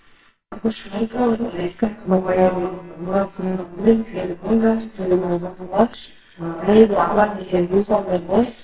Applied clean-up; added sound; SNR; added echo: neural separator model SepFormer WHAMR!.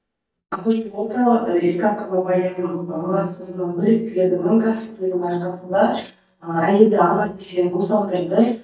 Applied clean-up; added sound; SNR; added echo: neural mask model DeepFilterNet 3.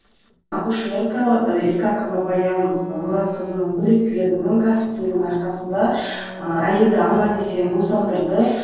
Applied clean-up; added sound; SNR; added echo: neural separator model SepFormer DNS4.